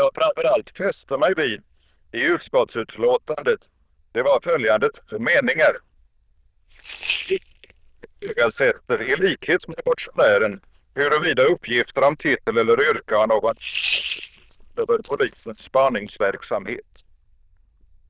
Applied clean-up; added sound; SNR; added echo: neural diffusion model UNIVERSE++.